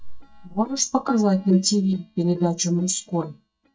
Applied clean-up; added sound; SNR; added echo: neural mask model DeepFilterNet 3.